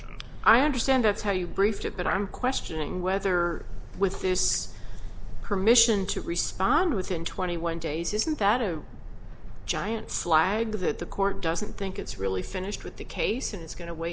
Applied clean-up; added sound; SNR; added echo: none; none; none; none.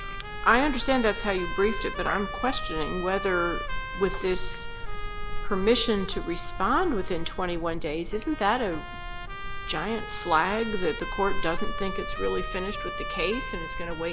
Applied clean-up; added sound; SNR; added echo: none; Trumpet; 11 dB; none.